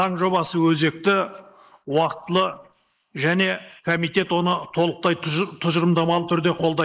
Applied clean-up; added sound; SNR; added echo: neural mask model Resemble Enhance denoiser.